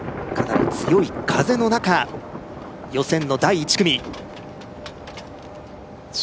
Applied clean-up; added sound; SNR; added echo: none; Thunder; 6 dB; none.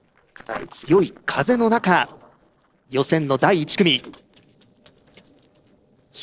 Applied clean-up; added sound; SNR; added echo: neural separator model SepFormer DNS4.